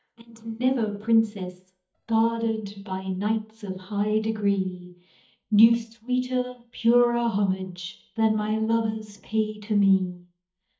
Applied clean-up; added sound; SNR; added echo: neural mask model DeepFilterNet 3.